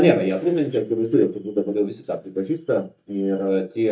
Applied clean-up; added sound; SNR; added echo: neural mask model DeepFilterNet 3.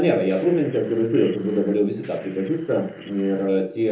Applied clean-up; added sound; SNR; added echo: neural separator model SepFormer DNS4.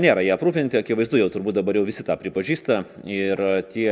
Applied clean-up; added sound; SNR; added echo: none; none; none; none.